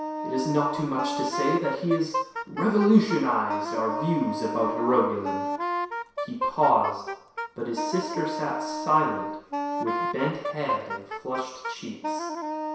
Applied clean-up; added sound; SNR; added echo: none; Wind instrument, woodwind instrument; 4 dB; reverberation time 0.7 s.